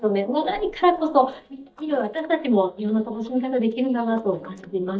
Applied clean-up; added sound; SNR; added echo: neural mask model DeepFilterNet 3.